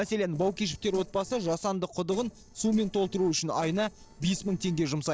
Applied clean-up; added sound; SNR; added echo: neural separator model SepFormer DNS4.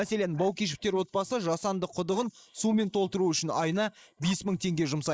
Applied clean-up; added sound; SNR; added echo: neural mask model Resemble Enhance denoiser.